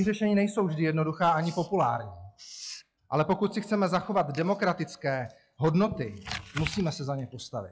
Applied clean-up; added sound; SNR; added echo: classical method log-MMSE.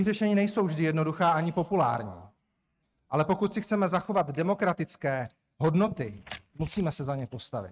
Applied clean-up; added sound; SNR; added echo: neural mask model RNNoise.